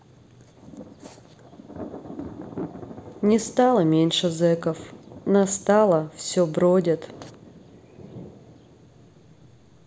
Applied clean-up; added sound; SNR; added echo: none; Thunder; 17 dB; none.